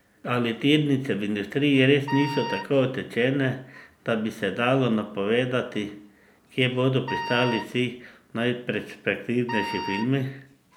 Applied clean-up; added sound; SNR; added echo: none; Wind instrument, woodwind instrument; 9 dB; none.